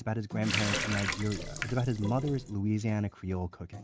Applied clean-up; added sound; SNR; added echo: none; Water tap, faucet; 4 dB; none.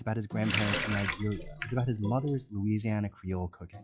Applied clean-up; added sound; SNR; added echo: classical method log-MMSE.